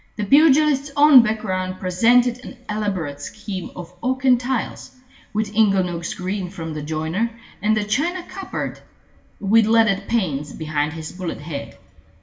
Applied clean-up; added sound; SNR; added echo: none; none; none; reverberation time 0.8 s.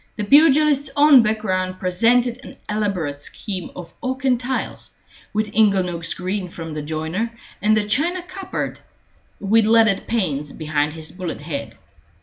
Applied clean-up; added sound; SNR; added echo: none; none; none; none.